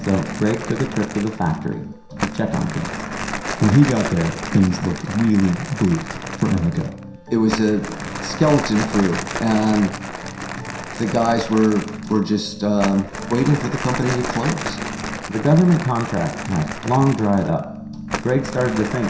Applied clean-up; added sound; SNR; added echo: none; Crumpling, crinkling; 10 dB; reverberation time 0.7 s.